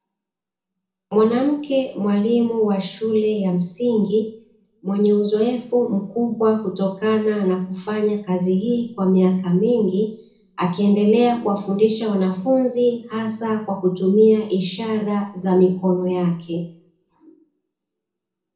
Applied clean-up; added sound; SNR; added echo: none; none; none; reverberation time 0.6 s.